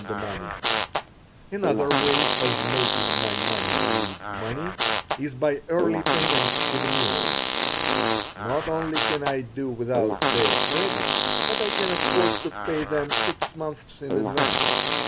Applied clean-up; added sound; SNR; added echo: none; Fart; -4 dB; none.